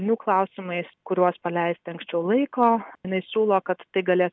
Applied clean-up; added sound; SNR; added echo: none; none; none; none.